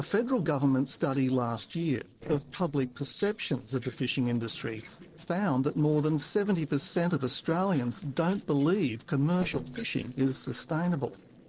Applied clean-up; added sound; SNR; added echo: neural separator model SepFormer DNS4.